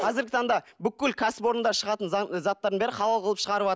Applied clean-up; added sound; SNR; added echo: none; none; none; none.